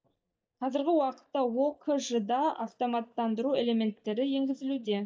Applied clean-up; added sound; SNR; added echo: neural mask model DeepFilterNet 3.